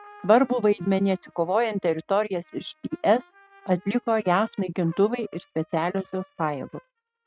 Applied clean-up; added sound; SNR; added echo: neural mask model RNNoise.